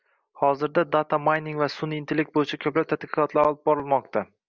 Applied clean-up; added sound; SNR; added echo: none; none; none; none.